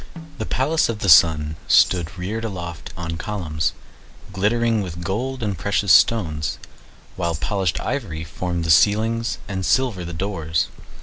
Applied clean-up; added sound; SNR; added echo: none; Snare drum + Tambourine; 19 dB; none.